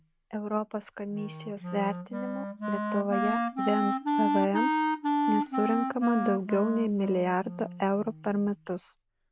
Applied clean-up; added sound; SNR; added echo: none; Wind instrument, woodwind instrument; 2 dB; none.